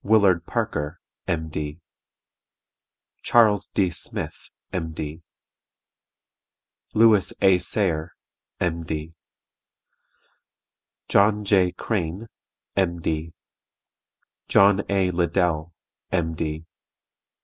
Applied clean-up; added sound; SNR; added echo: none; none; none; none.